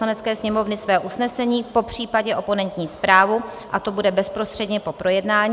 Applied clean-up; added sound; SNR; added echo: none; none; none; none.